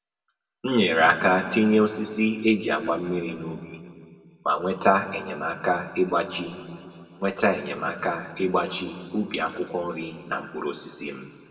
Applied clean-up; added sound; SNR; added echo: none; none; none; reverberation time 1.9 s.